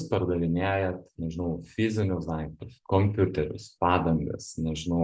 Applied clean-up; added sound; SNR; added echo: none; none; none; none.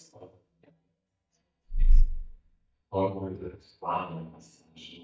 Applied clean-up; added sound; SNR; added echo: neural mask model DeepFilterNet 3.